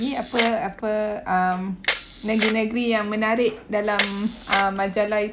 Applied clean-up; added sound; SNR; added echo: none; Camera; 5 dB; none.